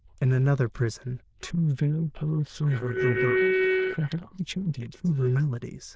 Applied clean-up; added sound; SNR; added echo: neural diffusion model UNIVERSE++.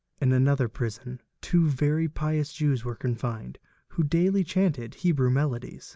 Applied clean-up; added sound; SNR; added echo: none; none; none; none.